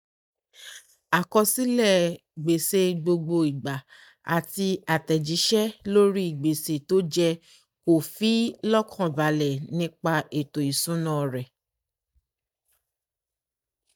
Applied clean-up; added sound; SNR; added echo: neural mask model DeepFilterNet 3.